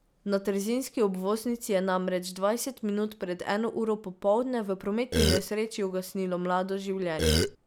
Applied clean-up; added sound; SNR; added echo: none; Burping, eructation; -5 dB; none.